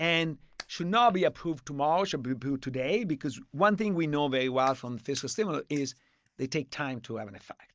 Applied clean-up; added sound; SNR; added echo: neural mask model DeepFilterNet 3.